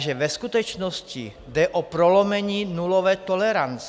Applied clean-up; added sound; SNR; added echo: none; none; none; none.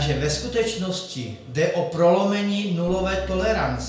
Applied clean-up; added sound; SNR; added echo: none; Keyboard (musical); 14 dB; reverberation time 0.5 s.